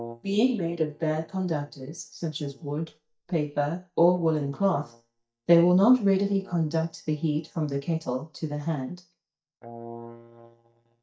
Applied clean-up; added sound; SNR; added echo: neural mask model DeepFilterNet 3.